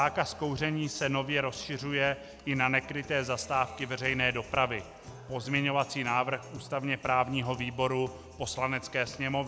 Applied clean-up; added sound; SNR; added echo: none; Guitar; 18 dB; none.